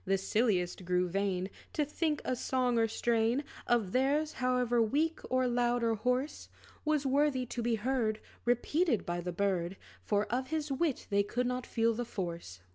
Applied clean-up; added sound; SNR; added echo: none; none; none; none.